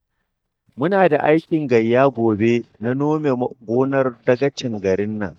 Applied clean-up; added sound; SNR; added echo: neural mask model DeepFilterNet 3.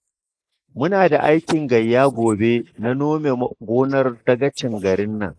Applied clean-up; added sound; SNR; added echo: neural mask model Resemble Enhance denoiser.